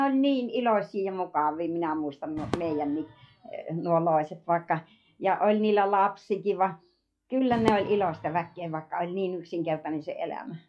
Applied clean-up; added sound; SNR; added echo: classical method log-MMSE.